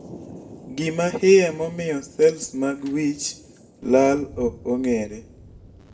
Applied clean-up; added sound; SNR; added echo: none; Thunder; 20 dB; reverberation time 0.3 s.